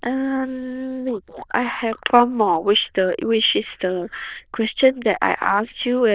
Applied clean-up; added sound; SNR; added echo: neural diffusion model UNIVERSE++.